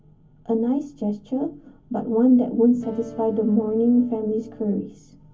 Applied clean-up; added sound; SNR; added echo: none; Electric guitar / Strum; 17 dB; reverberation time 0.3 s.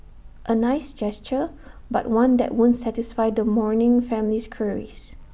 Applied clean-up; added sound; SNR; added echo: none; none; none; none.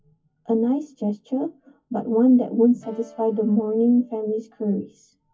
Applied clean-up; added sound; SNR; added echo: classical method WPE with log-MMSE.